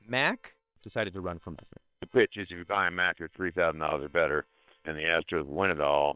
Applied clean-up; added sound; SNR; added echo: neural separator model SepFormer WHAM!.